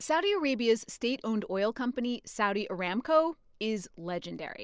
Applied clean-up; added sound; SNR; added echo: none; none; none; none.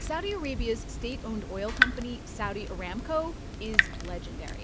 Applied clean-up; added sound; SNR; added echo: none; Drip / Water tap, faucet; -3 dB; none.